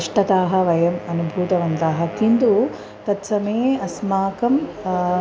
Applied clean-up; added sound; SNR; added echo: none; Wind instrument, woodwind instrument; 18 dB; none.